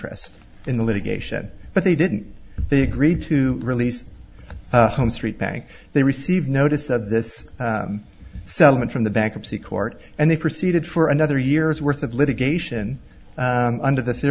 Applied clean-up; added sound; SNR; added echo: none; none; none; none.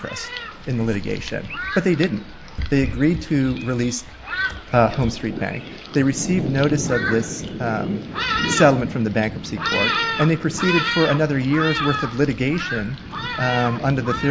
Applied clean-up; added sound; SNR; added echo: none; Thunderstorm; 6 dB; none.